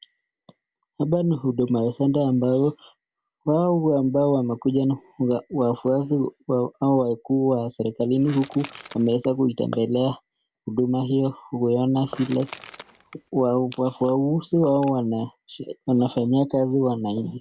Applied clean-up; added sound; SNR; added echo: none; Crushing / Wood; 20 dB; none.